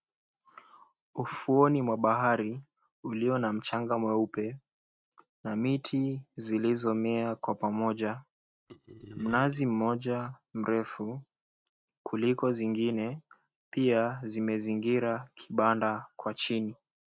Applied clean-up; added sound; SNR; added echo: neural mask model RNNoise.